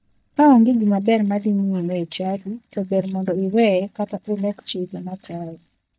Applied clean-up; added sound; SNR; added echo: neural mask model DeepFilterNet 3.